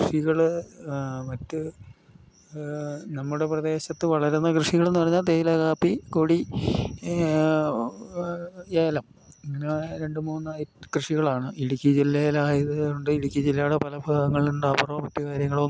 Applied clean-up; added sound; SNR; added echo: none; none; none; none.